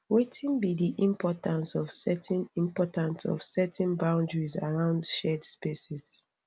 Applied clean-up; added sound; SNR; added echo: none; none; none; none.